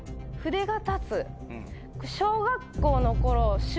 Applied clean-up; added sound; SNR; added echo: none; none; none; none.